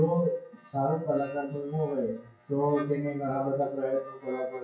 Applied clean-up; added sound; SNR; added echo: classical method WPE with log-MMSE.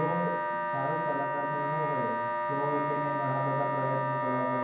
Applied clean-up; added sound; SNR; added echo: none; Wind instrument, woodwind instrument; -3 dB; reverberation time 0.9 s.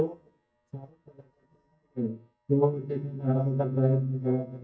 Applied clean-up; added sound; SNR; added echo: neural mask model DeepFilterNet 3.